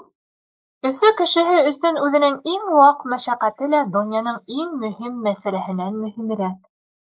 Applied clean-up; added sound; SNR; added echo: neural mask model Resemble Enhance denoiser.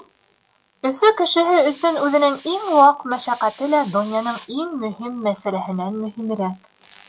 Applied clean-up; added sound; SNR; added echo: none; Hiss; 16 dB; none.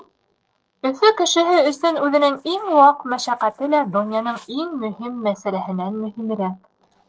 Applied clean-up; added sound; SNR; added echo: neural separator model SepFormer DNS4.